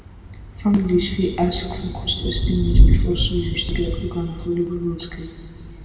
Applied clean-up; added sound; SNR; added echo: none; Thunder / Rain; -2 dB; reverberation time 1.9 s.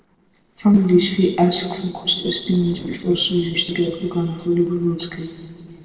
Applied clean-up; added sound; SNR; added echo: neural separator model SepFormer DNS4.